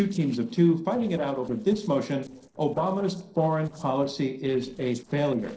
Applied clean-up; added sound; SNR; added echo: neural separator model SepFormer DNS4.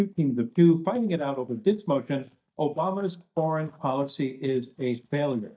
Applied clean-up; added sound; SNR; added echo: neural mask model DeepFilterNet 3.